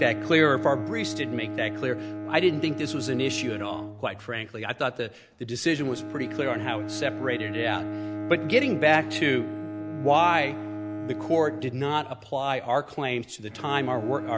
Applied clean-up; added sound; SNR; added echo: none; Bowed string instrument; 8 dB; none.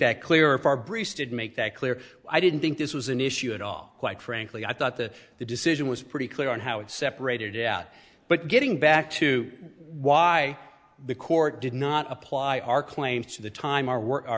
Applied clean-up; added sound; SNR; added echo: none; none; none; none.